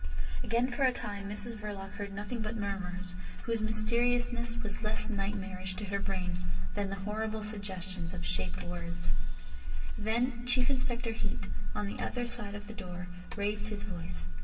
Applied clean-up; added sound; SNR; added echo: none; none; none; reverberation time 1.1 s.